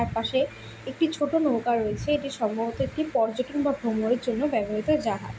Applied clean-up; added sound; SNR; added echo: none; none; none; none.